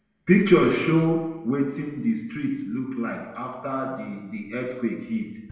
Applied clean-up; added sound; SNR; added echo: none; none; none; reverberation time 1.0 s.